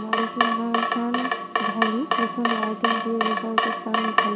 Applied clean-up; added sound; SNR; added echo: none; Drip / Water tap, faucet; -3 dB; none.